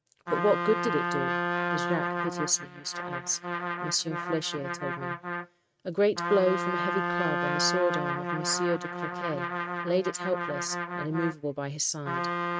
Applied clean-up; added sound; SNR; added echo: neural mask model RNNoise.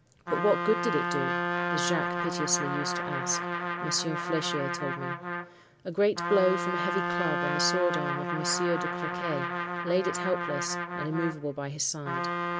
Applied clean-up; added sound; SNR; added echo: none; Trumpet; 1 dB; none.